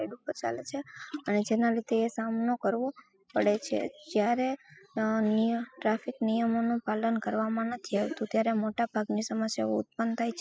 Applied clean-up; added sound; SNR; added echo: classical method spectral subtraction.